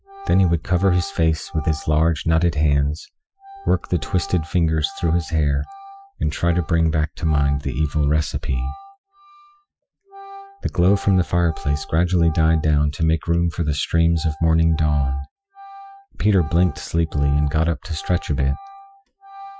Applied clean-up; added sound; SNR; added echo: classical method Wiener filter.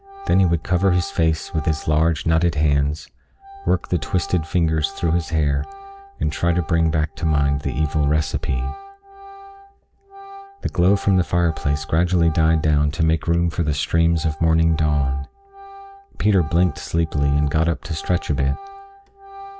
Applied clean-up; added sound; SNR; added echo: none; Organ; 20 dB; none.